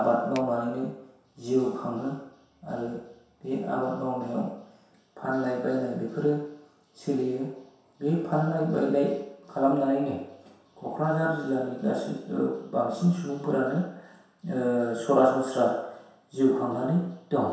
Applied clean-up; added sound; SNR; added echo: none; Finger snapping; 18 dB; reverberation time 0.7 s.